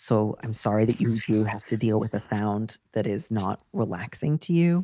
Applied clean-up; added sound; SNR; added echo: neural mask model Resemble Enhance denoiser.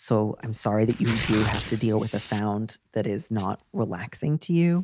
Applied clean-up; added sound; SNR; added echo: none; Tearing; 12 dB; none.